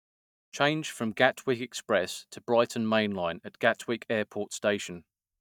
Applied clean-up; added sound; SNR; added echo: neural mask model DeepFilterNet 3.